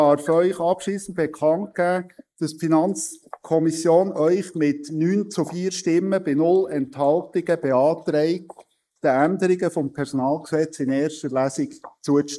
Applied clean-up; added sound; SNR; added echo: neural mask model Resemble Enhance denoiser.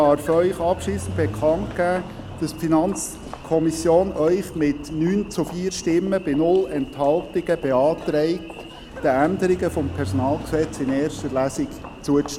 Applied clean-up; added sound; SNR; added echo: none; Engine; 13 dB; none.